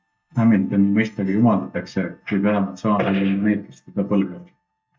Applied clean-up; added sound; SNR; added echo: neural mask model DeepFilterNet 3.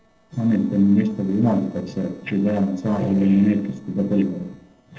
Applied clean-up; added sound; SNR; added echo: neural separator model SepFormer DNS4.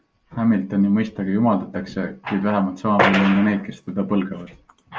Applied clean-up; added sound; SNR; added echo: none; none; none; none.